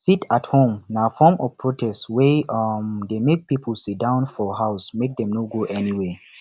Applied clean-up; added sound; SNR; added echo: none; none; none; none.